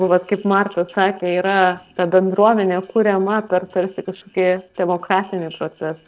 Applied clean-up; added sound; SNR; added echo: neural separator model SepFormer DNS4.